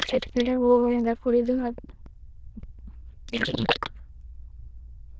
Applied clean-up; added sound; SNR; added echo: neural diffusion model UNIVERSE++.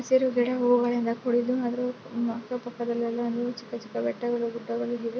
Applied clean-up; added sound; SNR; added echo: none; none; none; none.